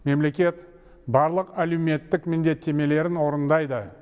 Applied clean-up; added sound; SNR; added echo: none; none; none; none.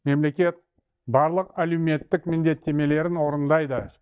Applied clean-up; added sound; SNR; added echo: neural mask model DeepFilterNet 3.